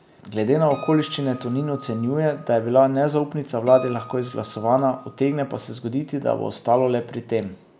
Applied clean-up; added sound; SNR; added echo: none; Acoustic guitar; 20 dB; none.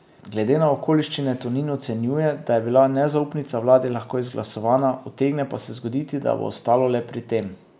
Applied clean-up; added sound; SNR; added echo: none; none; none; none.